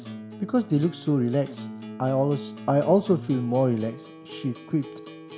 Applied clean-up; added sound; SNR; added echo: none; Acoustic guitar; 14 dB; none.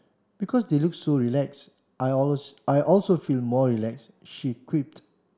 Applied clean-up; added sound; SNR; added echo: none; none; none; none.